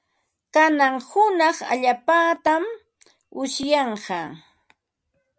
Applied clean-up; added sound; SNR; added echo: none; none; none; none.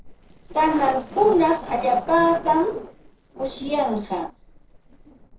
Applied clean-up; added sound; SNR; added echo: neural separator model SepFormer DNS4.